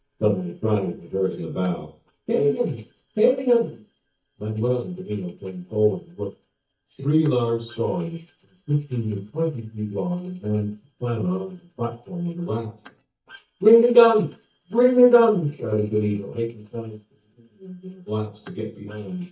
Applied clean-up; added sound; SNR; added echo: neural mask model DeepFilterNet 3.